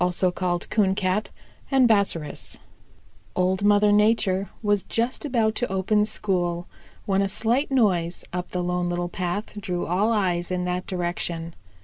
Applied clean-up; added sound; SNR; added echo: none; none; none; none.